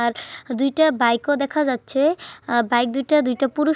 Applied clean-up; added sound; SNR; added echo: none; none; none; none.